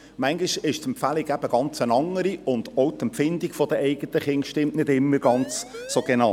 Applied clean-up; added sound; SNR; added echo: none; Siren; 15 dB; none.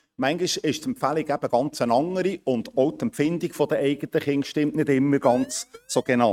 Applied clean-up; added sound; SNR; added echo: neural mask model RNNoise.